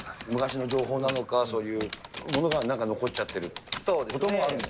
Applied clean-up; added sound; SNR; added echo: none; Typing; 11 dB; none.